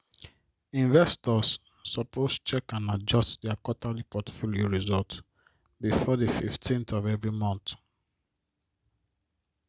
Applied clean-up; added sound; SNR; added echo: none; none; none; none.